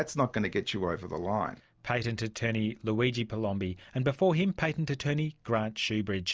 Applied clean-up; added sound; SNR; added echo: none; none; none; none.